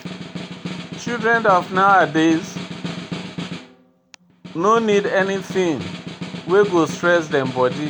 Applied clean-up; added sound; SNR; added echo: none; Snare drum; 11 dB; none.